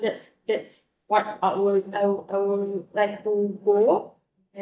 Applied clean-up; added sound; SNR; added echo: neural mask model DeepFilterNet 3.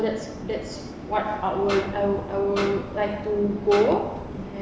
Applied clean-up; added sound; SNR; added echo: none; Snare drum; 10 dB; none.